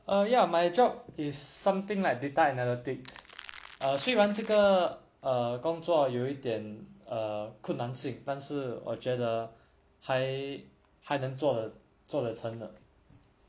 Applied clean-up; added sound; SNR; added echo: none; Crackle; 18 dB; none.